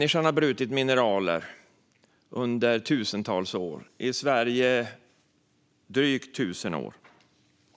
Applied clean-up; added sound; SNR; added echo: none; none; none; none.